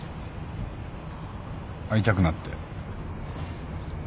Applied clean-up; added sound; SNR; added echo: none; none; none; none.